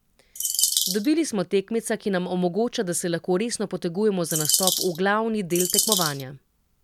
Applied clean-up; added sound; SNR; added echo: none; Bird vocalization, bird call, bird song; -1 dB; none.